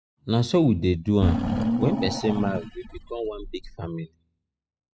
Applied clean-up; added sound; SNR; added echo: classical method spectral subtraction.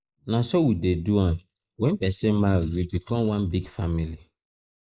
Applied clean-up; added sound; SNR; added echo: neural mask model Resemble Enhance denoiser.